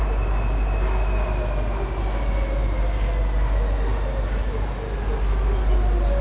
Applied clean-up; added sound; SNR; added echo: none; Chatter / Subway, metro, underground; 12 dB; none.